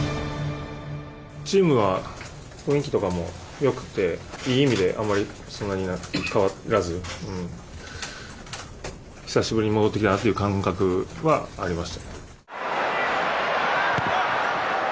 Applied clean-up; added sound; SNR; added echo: none; none; none; none.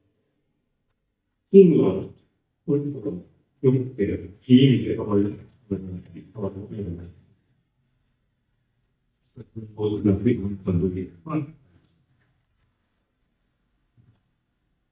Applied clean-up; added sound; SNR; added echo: neural mask model DeepFilterNet 3.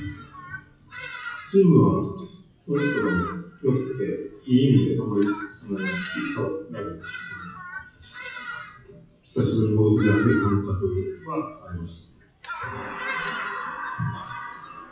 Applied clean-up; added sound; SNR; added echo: classical method WPE with log-MMSE.